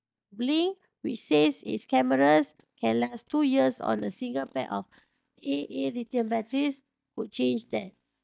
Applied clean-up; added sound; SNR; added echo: neural mask model DeepFilterNet 3.